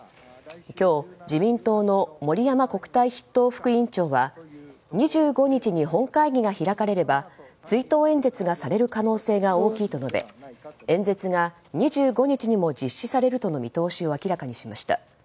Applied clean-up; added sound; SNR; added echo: none; Brass instrument; 12 dB; none.